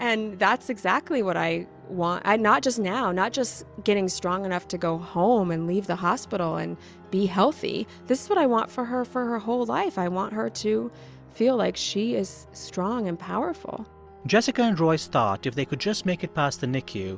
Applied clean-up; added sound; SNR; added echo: none; none; none; none.